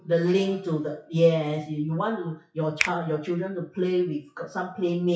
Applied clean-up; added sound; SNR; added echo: classical method WPE with log-MMSE.